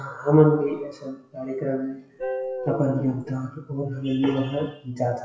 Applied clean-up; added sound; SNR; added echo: classical method WPE with log-MMSE.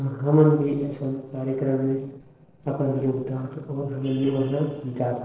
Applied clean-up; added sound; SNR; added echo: neural separator model SepFormer DNS4.